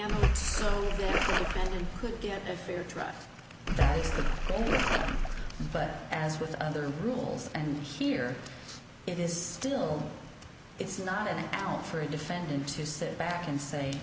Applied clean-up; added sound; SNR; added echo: none; Splash, splatter; -4 dB; none.